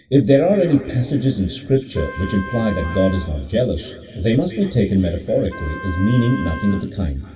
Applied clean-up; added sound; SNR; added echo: none; Wind instrument, woodwind instrument; 16 dB; reverberation time 2.9 s.